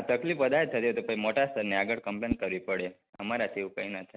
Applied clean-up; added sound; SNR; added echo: neural mask model RNNoise.